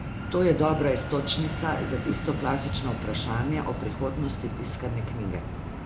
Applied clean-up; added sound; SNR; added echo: none; Fixed-wing aircraft, airplane; 4 dB; none.